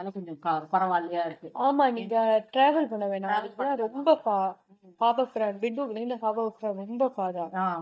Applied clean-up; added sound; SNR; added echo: neural mask model DeepFilterNet 3.